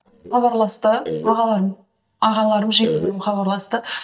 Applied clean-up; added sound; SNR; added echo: neural mask model DeepFilterNet 3.